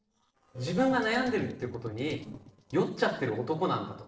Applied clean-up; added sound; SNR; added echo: neural separator model SepFormer DNS4.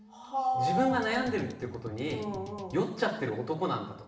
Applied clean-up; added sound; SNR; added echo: none; Drum kit; 15 dB; reverberation time 0.9 s.